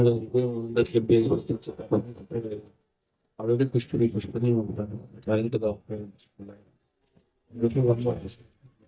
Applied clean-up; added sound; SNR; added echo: neural mask model DeepFilterNet 3.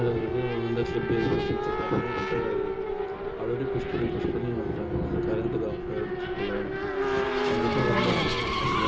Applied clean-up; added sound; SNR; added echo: none; Race car, auto racing / Accelerating, revving, vroom; -1 dB; reverberation time 0.2 s.